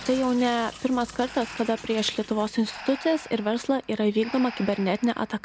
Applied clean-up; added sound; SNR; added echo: none; Breathing + Drip / Sink (filling or washing); 16 dB; none.